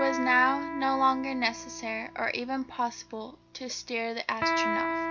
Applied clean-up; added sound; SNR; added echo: none; Electric guitar; 5 dB; none.